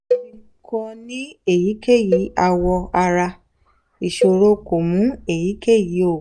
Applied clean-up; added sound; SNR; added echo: none; Cowbell; 9 dB; none.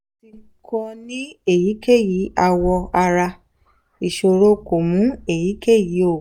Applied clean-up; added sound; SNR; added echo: none; none; none; none.